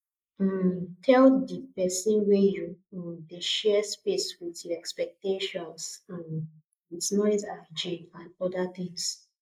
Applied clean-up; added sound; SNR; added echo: neural mask model Resemble Enhance denoiser.